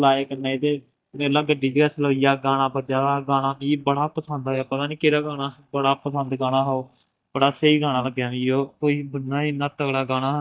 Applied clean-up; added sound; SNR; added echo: neural mask model DeepFilterNet 3.